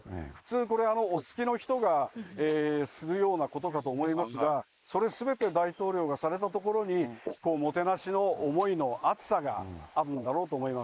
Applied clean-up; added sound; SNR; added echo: neural mask model Resemble Enhance denoiser.